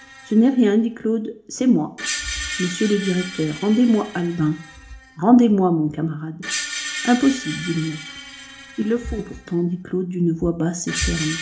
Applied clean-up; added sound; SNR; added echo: none; Screech; 12 dB; reverberation time 0.4 s.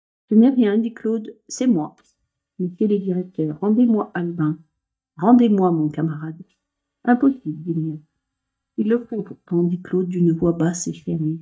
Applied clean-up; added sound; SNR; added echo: neural mask model DeepFilterNet 3.